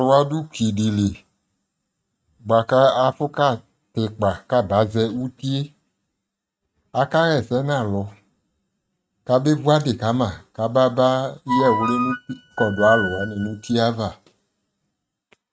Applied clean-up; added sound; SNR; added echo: neural mask model RNNoise.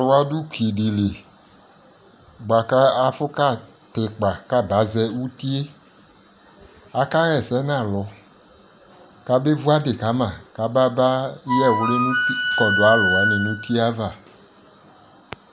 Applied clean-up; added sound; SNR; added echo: none; Wind instrument, woodwind instrument; -1 dB; none.